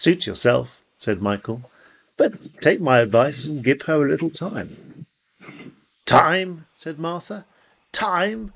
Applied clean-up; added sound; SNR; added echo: neural mask model Resemble Enhance denoiser.